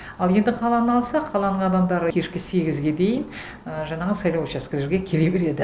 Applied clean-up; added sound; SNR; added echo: none; none; none; none.